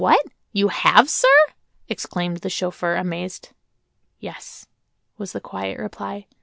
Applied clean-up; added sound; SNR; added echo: none; none; none; none.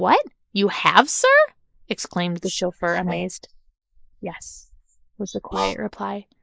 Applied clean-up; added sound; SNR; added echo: neural mask model Resemble Enhance denoiser.